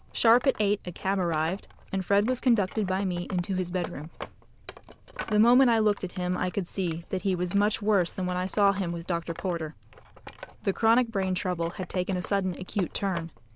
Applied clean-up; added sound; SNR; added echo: none; Wood; 18 dB; none.